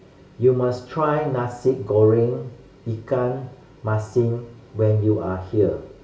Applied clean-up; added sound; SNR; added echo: none; none; none; reverberation time 0.4 s.